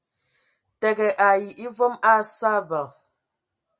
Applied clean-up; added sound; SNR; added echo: none; none; none; none.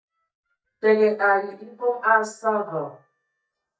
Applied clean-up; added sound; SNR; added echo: neural mask model DeepFilterNet 3.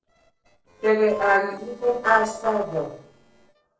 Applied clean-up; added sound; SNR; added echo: neural separator model SepFormer DNS4.